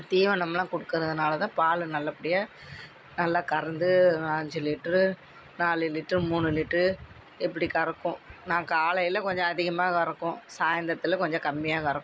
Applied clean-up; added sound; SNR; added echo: none; none; none; none.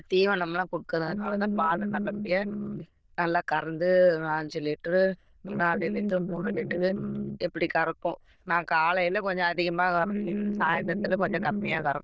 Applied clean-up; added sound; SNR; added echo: neural diffusion model UNIVERSE++.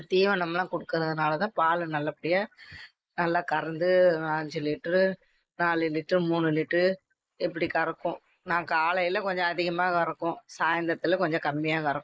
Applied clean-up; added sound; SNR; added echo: neural mask model Resemble Enhance denoiser.